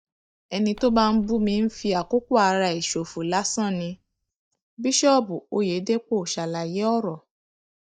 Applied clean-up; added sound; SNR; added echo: neural mask model DeepFilterNet 3.